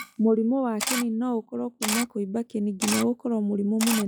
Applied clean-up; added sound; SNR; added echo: classical method log-MMSE.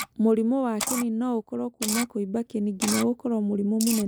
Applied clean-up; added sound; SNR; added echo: neural mask model Resemble Enhance denoiser.